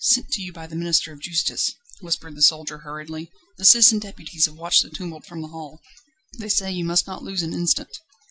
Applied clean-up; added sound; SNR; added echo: none; none; none; none.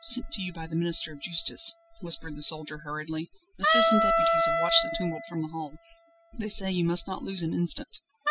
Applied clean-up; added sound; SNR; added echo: classical method spectral subtraction.